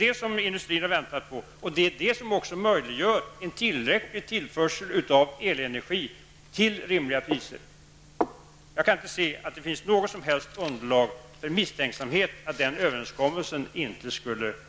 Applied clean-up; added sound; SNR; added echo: none; none; none; none.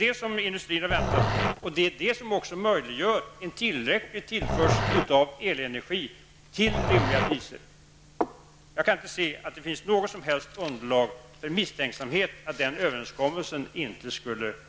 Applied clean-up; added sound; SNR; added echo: none; Growling; -2 dB; none.